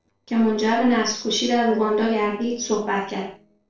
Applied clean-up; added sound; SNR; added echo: neural separator model SepFormer DNS4.